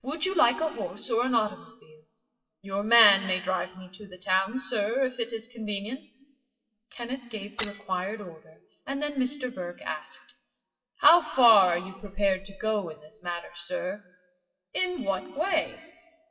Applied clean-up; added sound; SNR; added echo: classical method WPE with log-MMSE.